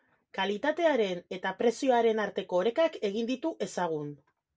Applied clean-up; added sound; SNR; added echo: none; none; none; none.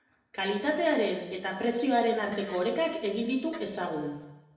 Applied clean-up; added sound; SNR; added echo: none; Fart; 16 dB; reverberation time 0.9 s.